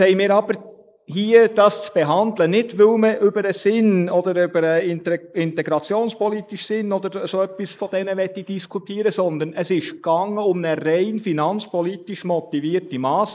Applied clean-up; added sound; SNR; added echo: neural mask model Resemble Enhance denoiser.